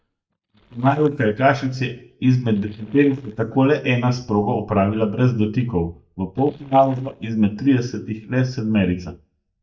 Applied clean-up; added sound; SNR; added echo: neural mask model DeepFilterNet 3.